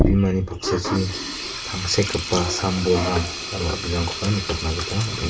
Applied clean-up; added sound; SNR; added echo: none; Sink (filling or washing); 3 dB; reverberation time 0.2 s.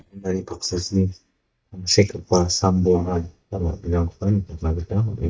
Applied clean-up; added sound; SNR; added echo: neural mask model DeepFilterNet 3.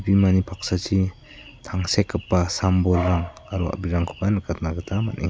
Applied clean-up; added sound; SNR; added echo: none; none; none; none.